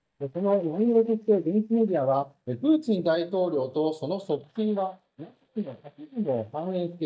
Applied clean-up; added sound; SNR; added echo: neural mask model DeepFilterNet 3.